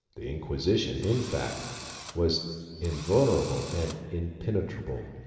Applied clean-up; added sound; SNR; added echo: none; Engine / Drill; 14 dB; reverberation time 2.3 s.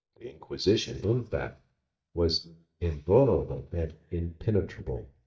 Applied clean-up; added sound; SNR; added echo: neural mask model DeepFilterNet 3.